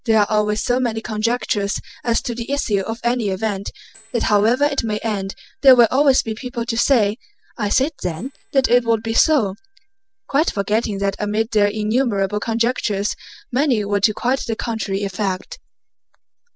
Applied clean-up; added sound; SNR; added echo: neural separator model SepFormer DNS4.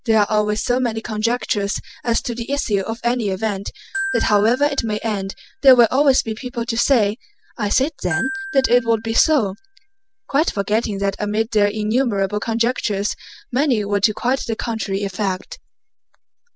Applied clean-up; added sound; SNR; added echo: none; Glockenspiel; 12 dB; none.